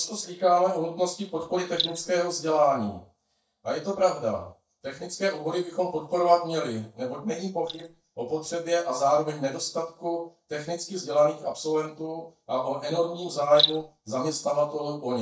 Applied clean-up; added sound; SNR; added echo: neural mask model DeepFilterNet 3.